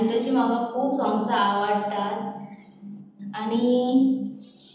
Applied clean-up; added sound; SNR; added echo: none; none; none; reverberation time 0.9 s.